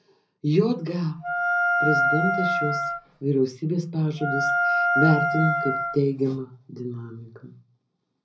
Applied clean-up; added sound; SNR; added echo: none; Wind instrument, woodwind instrument; -3 dB; reverberation time 0.4 s.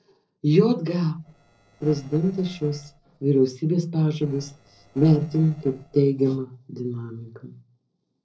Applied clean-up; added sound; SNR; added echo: neural separator model SepFormer DNS4.